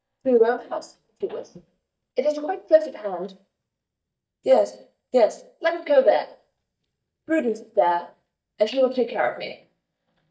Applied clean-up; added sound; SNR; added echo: neural mask model DeepFilterNet 3.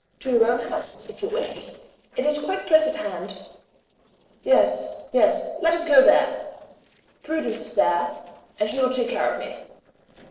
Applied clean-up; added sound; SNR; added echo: neural separator model SepFormer DNS4.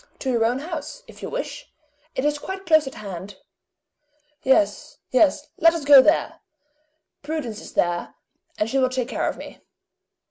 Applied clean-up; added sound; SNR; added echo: none; none; none; none.